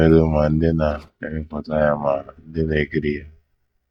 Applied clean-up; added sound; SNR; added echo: neural mask model DeepFilterNet 3.